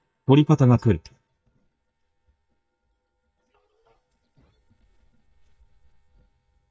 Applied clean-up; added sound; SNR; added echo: neural mask model DeepFilterNet 3.